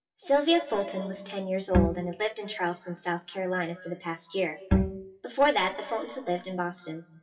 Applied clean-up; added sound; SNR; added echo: classical method WPE with log-MMSE.